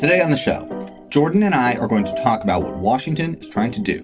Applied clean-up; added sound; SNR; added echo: none; Piano; 14 dB; none.